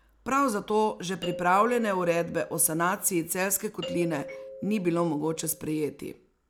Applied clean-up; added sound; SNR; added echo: none; Doorbell; 14 dB; none.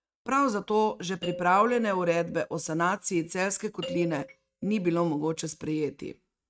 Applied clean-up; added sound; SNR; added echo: neural mask model RNNoise.